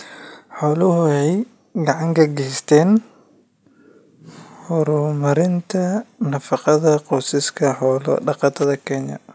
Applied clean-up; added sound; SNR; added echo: none; none; none; none.